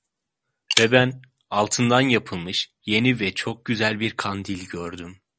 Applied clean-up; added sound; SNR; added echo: none; Shatter; 8 dB; none.